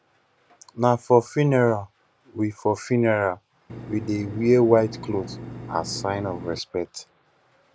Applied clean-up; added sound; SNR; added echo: none; Engine; 12 dB; none.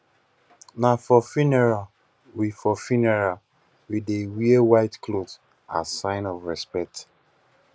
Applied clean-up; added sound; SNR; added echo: none; none; none; none.